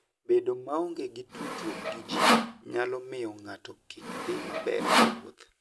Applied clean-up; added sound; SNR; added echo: none; Sawing; -5 dB; none.